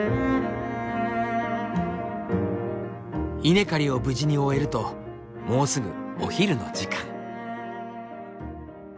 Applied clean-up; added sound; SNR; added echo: none; none; none; none.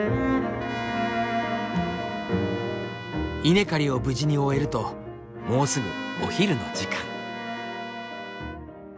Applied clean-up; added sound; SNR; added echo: none; Trumpet; 13 dB; none.